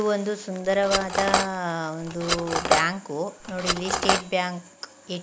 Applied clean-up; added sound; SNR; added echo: none; Cutlery, silverware; -1 dB; none.